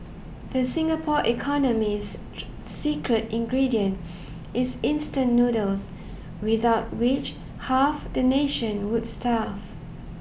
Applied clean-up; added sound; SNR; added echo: none; none; none; none.